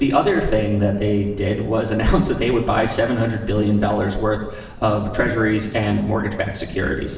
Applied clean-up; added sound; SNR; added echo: none; Thunder; 19 dB; reverberation time 0.9 s.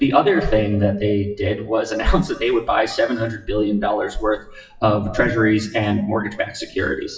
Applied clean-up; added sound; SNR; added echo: classical method WPE with log-MMSE.